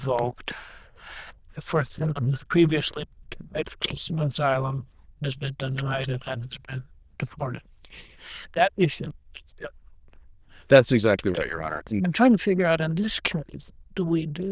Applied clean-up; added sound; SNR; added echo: neural diffusion model UNIVERSE++.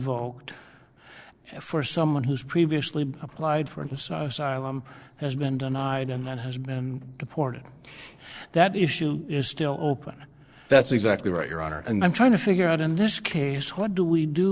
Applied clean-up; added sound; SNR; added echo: neural separator model SepFormer DNS4.